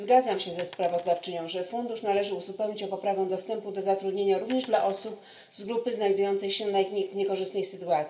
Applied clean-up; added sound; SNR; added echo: none; Coin (dropping); 18 dB; reverberation time 0.3 s.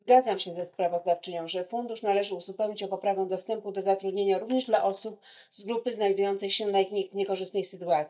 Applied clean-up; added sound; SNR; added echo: neural mask model DeepFilterNet 3.